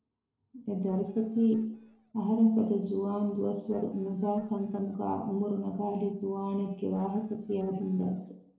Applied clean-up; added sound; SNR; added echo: neural separator model SepFormer DNS4.